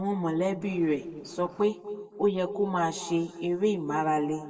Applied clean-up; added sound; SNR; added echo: neural separator model SepFormer DNS4.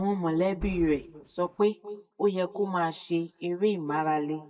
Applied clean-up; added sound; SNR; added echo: neural mask model DeepFilterNet 3.